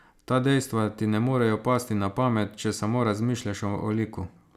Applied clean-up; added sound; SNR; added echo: none; none; none; none.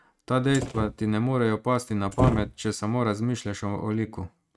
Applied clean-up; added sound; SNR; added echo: neural mask model RNNoise.